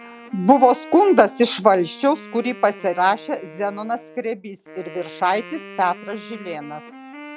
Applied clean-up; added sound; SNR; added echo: none; Wind instrument, woodwind instrument; 18 dB; none.